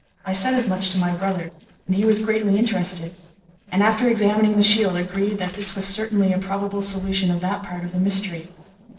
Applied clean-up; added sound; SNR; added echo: neural separator model SepFormer DNS4.